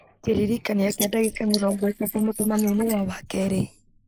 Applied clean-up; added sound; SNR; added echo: neural mask model Resemble Enhance denoiser.